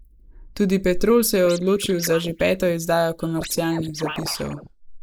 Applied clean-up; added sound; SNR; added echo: neural mask model Resemble Enhance denoiser.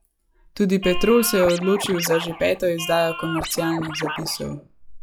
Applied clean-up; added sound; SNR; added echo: classical method log-MMSE.